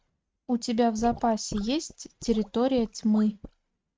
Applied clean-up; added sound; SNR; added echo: neural mask model RNNoise.